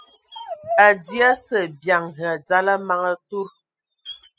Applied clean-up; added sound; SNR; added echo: classical method spectral subtraction.